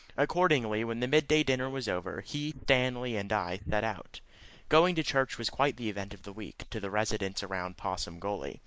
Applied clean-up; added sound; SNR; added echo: neural mask model Resemble Enhance denoiser.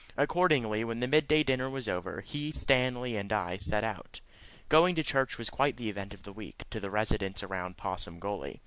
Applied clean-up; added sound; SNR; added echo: none; none; none; none.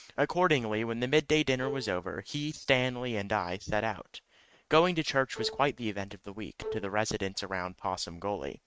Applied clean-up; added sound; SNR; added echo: neural mask model RNNoise.